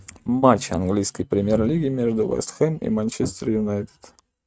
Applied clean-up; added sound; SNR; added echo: neural mask model RNNoise.